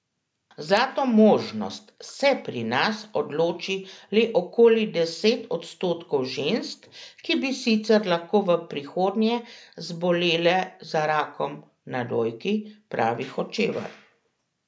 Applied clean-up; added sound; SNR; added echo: none; none; none; none.